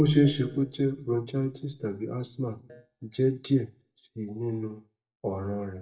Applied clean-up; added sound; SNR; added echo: neural mask model DeepFilterNet 3.